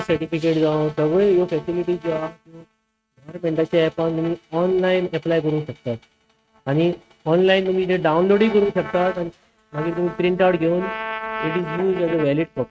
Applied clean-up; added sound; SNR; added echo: neural mask model RNNoise.